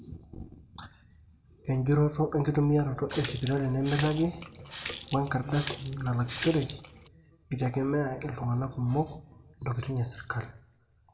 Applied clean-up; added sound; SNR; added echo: none; Water tap, faucet; 6 dB; reverberation time 0.5 s.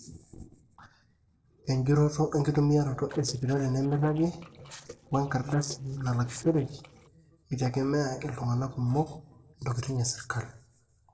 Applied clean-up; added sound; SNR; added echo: neural separator model SepFormer DNS4.